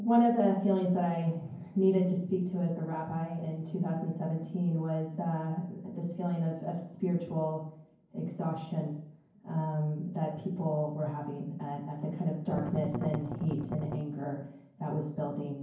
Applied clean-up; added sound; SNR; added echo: none; Strum; 6 dB; reverberation time 0.9 s.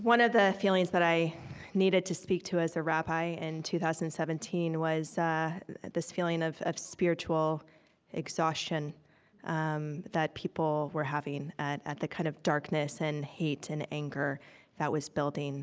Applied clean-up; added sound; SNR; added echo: none; none; none; none.